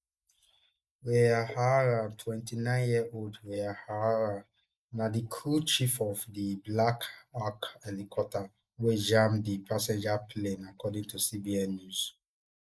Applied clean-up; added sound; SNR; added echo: neural mask model Resemble Enhance denoiser.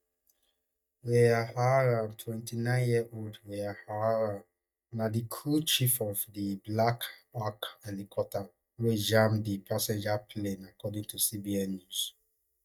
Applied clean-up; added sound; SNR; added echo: neural mask model DeepFilterNet 3.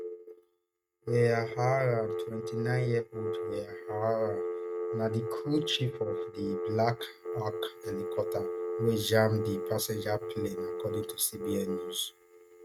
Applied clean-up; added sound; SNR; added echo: neural mask model RNNoise.